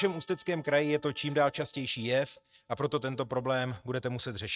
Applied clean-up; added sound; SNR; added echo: neural mask model RNNoise.